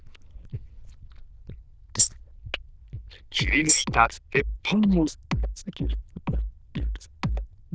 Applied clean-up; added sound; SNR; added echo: neural diffusion model UNIVERSE++.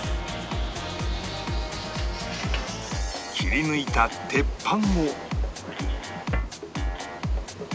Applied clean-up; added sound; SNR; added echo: none; none; none; none.